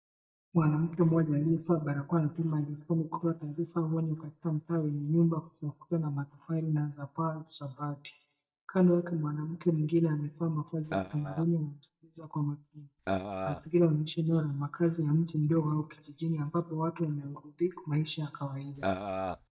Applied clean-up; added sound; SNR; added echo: neural mask model DeepFilterNet 3.